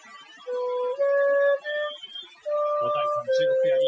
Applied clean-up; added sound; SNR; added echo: classical method Wiener filter.